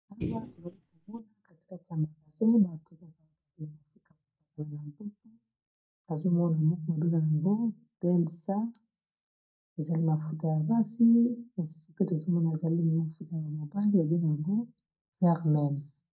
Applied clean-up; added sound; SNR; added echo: neural mask model DeepFilterNet 3.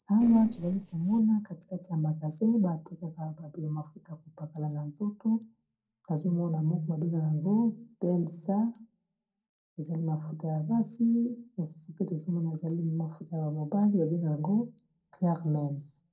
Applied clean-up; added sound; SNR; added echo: neural separator model SepFormer DNS4.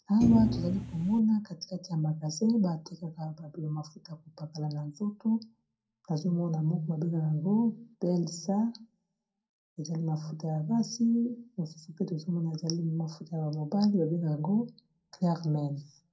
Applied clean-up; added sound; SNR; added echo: none; Thump, thud; 2 dB; reverberation time 0.2 s.